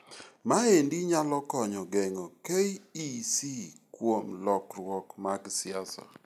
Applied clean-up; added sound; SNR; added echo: none; none; none; none.